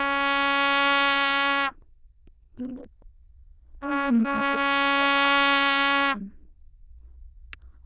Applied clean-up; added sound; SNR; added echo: neural diffusion model UNIVERSE++.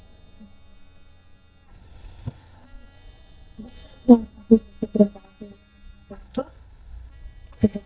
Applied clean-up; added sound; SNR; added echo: neural mask model DeepFilterNet 3.